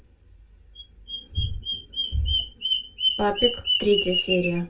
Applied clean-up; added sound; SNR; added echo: none; Bird vocalization, bird call, bird song; 1 dB; reverberation time 0.2 s.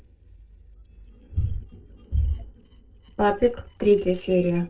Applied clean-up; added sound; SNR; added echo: neural separator model SepFormer DNS4.